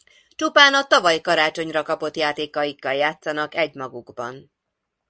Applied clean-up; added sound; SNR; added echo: none; none; none; none.